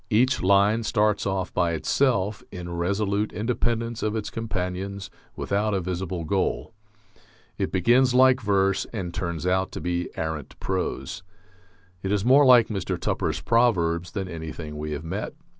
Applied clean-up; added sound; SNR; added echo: none; none; none; none.